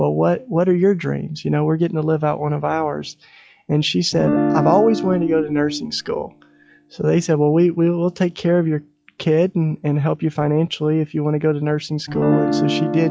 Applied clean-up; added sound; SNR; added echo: classical method log-MMSE.